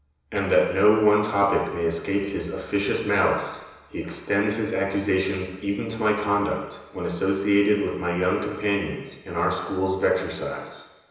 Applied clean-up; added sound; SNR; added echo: none; none; none; reverberation time 1.0 s.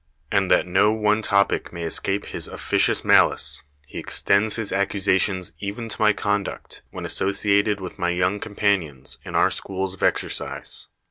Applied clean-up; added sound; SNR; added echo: none; none; none; none.